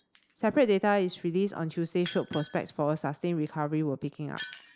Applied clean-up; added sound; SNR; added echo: none; Shatter; 17 dB; none.